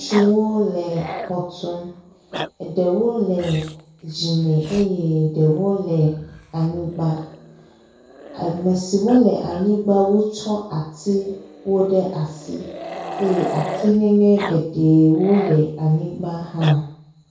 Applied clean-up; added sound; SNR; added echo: none; Growling; 15 dB; reverberation time 0.6 s.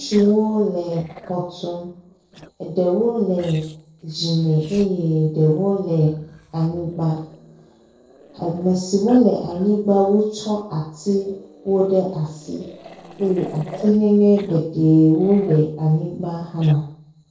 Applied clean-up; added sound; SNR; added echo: neural separator model SepFormer DNS4.